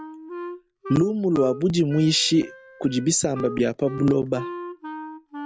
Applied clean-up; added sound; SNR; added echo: none; Wind instrument, woodwind instrument; 13 dB; none.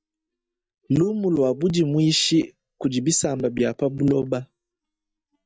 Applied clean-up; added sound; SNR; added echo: neural mask model DeepFilterNet 3.